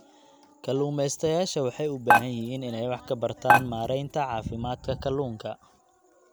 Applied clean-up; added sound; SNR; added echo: none; Dishes, pots, and pans; -4 dB; none.